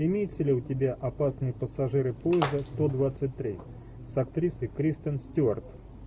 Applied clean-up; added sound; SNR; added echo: none; Splash, splatter; 11 dB; none.